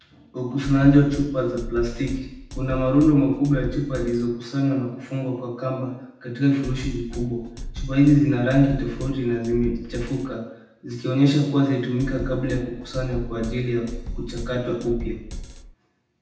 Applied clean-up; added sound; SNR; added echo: none; Drum kit; 10 dB; reverberation time 0.8 s.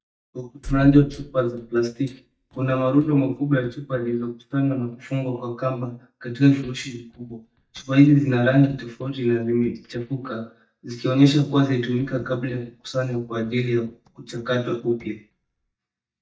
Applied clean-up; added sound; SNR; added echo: neural mask model DeepFilterNet 3.